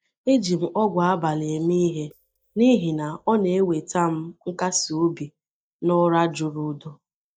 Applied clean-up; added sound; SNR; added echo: neural mask model DeepFilterNet 3.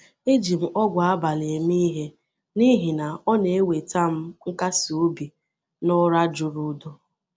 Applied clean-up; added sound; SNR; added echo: none; none; none; none.